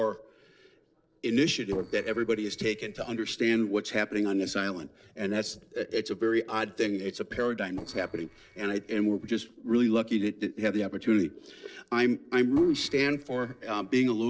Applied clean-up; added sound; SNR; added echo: neural separator model SepFormer DNS4.